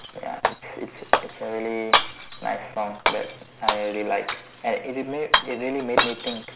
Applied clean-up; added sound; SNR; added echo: none; Shatter; -2 dB; none.